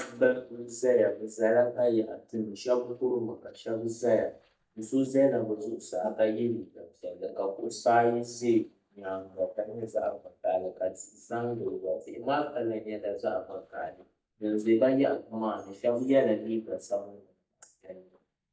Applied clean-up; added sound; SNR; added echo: neural mask model DeepFilterNet 3.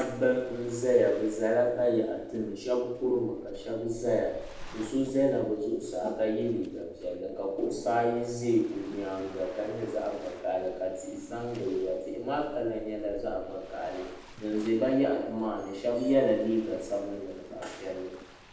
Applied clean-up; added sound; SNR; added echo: none; Waves, surf; 19 dB; reverberation time 0.8 s.